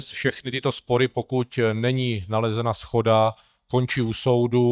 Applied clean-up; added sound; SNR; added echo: neural mask model DeepFilterNet 3.